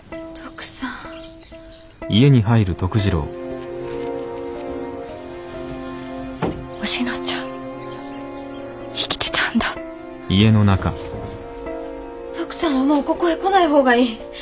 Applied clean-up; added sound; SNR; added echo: none; Plucked string instrument; 19 dB; none.